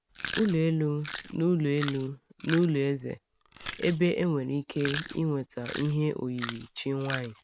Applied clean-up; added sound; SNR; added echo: none; Chewing, mastication; 13 dB; none.